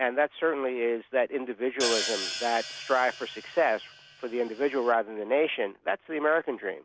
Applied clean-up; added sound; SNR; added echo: none; Hi-hat; 8 dB; none.